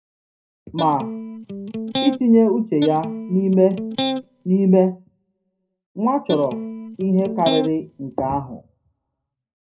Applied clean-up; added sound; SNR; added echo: none; Electric guitar; 7 dB; reverberation time 0.4 s.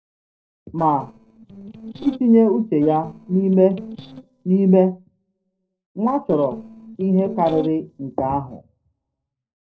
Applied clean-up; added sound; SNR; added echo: neural separator model SepFormer DNS4.